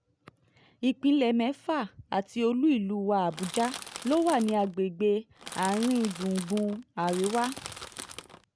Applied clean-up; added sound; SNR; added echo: none; Crushing; 11 dB; none.